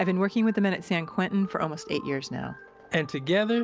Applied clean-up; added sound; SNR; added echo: none; none; none; none.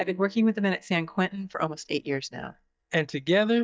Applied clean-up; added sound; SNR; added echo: neural mask model DeepFilterNet 3.